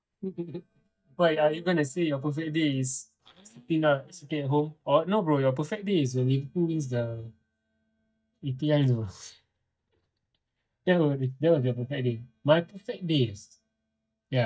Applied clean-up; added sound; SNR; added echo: neural mask model DeepFilterNet 3.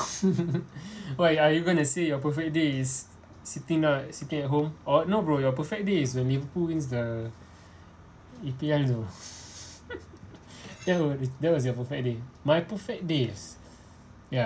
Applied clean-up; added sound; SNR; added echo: none; none; none; none.